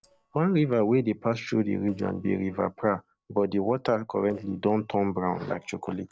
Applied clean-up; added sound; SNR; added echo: neural separator model SepFormer DNS4.